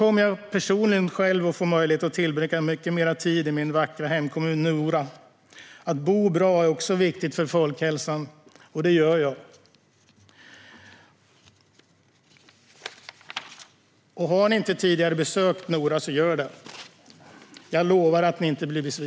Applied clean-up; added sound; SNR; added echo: none; none; none; none.